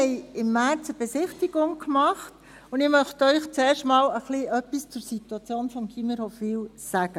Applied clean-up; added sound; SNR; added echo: none; none; none; none.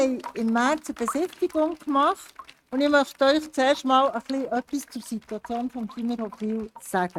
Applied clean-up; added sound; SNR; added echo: neural mask model RNNoise.